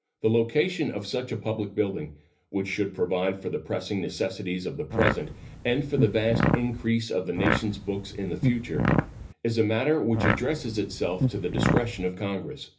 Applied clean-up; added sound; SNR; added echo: none; Fart; 0 dB; reverberation time 0.3 s.